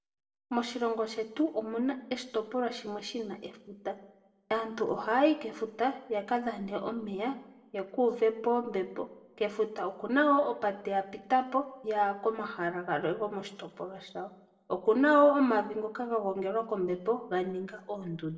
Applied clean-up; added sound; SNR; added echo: none; none; none; reverberation time 0.6 s.